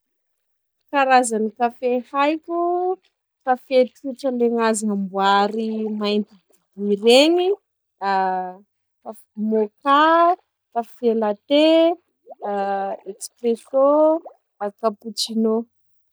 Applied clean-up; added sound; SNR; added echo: neural mask model DeepFilterNet 3.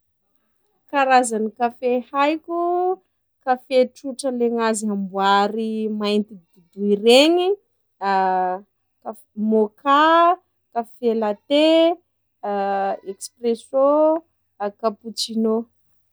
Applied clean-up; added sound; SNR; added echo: none; none; none; none.